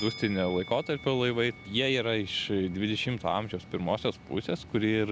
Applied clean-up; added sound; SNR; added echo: none; Musical instrument; 19 dB; none.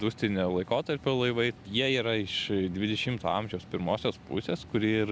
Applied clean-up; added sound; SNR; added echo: none; none; none; none.